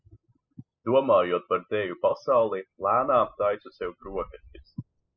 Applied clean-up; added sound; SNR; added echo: classical method spectral subtraction.